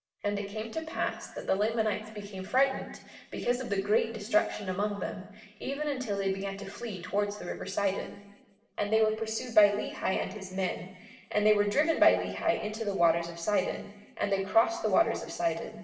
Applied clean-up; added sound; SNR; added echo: none; none; none; reverberation time 1.1 s.